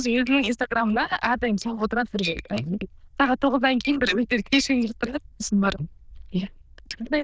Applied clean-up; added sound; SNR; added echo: neural diffusion model UNIVERSE++.